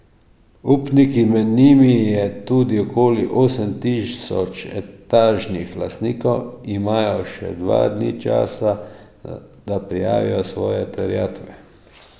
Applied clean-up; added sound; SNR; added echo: none; none; none; none.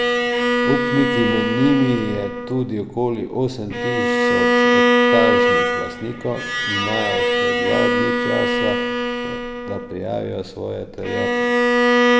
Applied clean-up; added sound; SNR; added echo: none; Bowed string instrument; -5 dB; none.